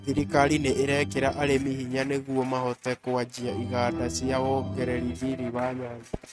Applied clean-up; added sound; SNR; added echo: neural mask model RNNoise.